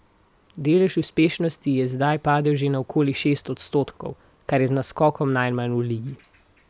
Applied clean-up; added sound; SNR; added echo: none; none; none; none.